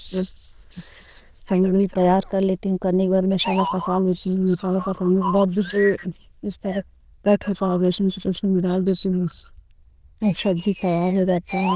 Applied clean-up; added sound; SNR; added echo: neural diffusion model UNIVERSE++.